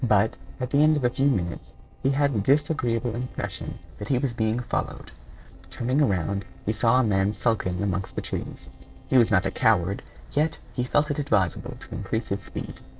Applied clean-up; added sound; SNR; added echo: neural separator model SepFormer DNS4.